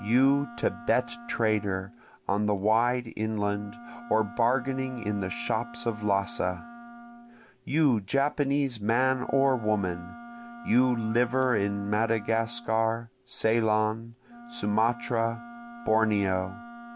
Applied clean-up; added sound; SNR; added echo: none; Wind instrument, woodwind instrument; 17 dB; none.